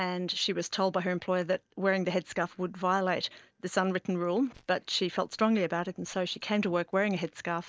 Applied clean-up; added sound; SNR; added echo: neural mask model DeepFilterNet 3.